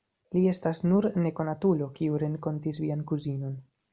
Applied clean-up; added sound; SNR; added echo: none; none; none; none.